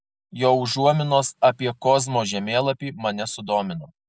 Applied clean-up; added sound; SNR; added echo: none; none; none; none.